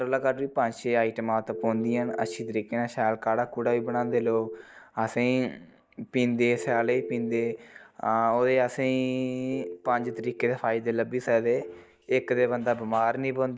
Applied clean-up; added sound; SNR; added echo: neural mask model DeepFilterNet 3.